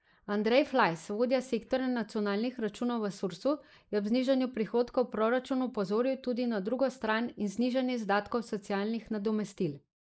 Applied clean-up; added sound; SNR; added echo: neural mask model Resemble Enhance denoiser.